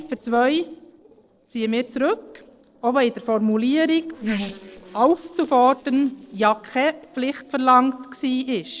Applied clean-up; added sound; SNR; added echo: neural separator model SepFormer DNS4.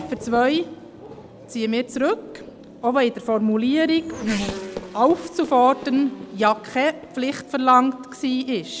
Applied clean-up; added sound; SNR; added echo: none; Race car, auto racing / Accelerating, revving, vroom; 14 dB; none.